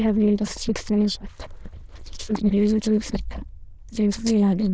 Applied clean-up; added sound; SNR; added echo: neural diffusion model UNIVERSE++.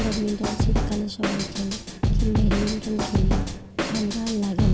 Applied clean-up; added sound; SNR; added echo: none; Drum kit; -3 dB; none.